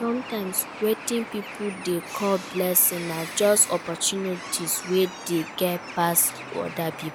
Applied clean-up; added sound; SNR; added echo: none; Bird; 13 dB; none.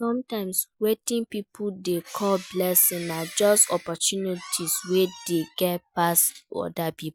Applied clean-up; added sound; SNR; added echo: none; none; none; none.